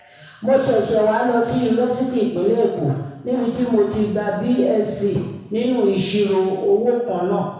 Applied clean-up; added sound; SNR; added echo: none; none; none; reverberation time 1.0 s.